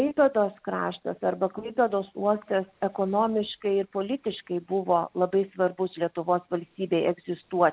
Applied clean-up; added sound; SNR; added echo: none; none; none; none.